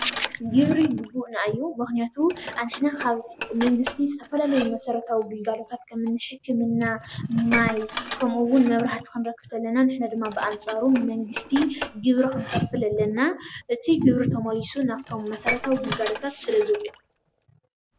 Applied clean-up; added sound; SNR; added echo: none; Dishes, pots, and pans; 12 dB; none.